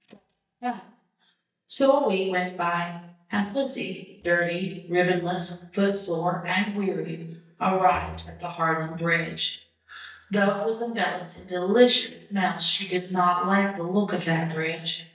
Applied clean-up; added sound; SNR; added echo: neural mask model DeepFilterNet 3.